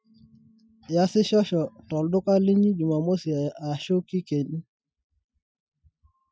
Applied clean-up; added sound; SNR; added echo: classical method Wiener filter.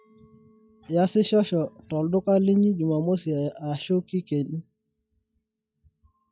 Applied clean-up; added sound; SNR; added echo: classical method log-MMSE.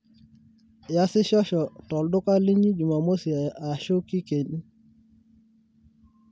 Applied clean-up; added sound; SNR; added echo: none; none; none; none.